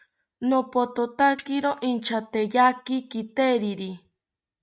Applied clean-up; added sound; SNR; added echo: neural mask model RNNoise.